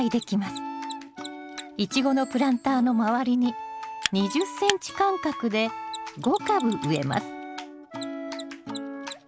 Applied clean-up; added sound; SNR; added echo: none; Mechanisms; 15 dB; none.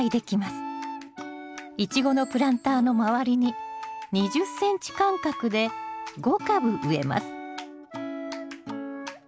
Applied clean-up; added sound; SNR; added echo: none; none; none; none.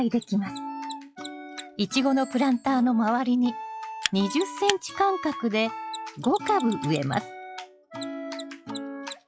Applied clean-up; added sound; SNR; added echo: classical method log-MMSE.